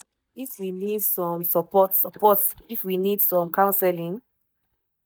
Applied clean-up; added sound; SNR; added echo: neural mask model DeepFilterNet 3.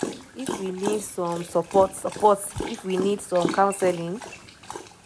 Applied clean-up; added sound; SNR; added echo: none; Dog; 10 dB; none.